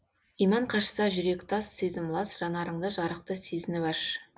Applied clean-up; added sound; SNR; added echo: none; none; none; none.